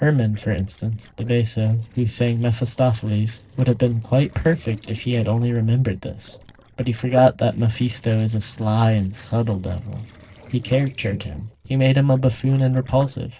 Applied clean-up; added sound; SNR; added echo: neural separator model SepFormer DNS4.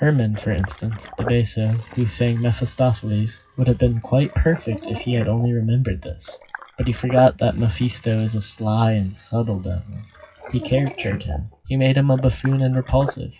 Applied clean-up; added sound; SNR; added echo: classical method WPE with log-MMSE.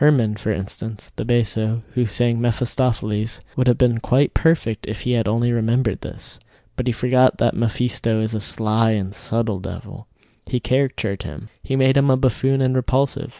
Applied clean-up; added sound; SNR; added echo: none; none; none; none.